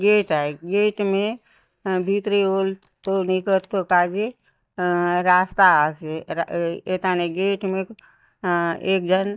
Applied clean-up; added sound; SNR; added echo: neural mask model DeepFilterNet 3.